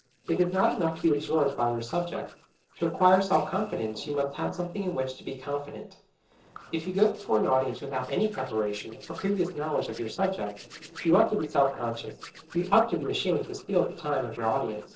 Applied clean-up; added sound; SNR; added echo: neural separator model SepFormer DNS4.